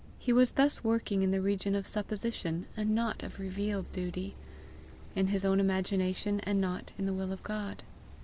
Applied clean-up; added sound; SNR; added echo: none; Car passing by / Idling / Accelerating, revving, vroom; 17 dB; none.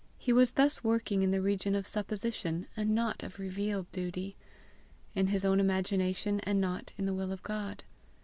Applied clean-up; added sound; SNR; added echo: none; none; none; none.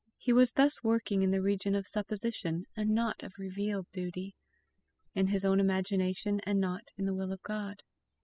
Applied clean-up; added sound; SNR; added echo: classical method spectral subtraction.